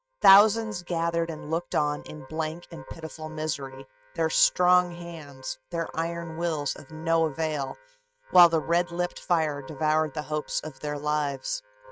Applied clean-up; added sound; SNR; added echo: neural mask model RNNoise.